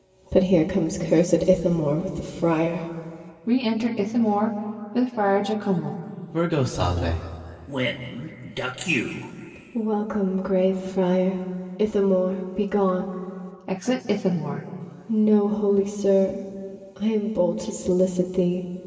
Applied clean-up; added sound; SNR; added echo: none; none; none; reverberation time 2.2 s.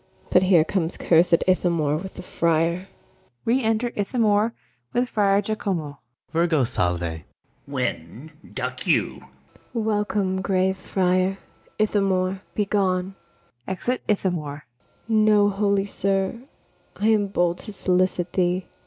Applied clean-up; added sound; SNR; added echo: none; none; none; none.